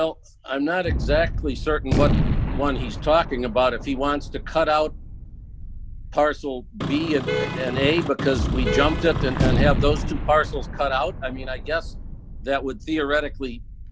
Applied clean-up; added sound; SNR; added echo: none; Gunshot, gunfire + Vehicle horn, car horn, honking; 2 dB; none.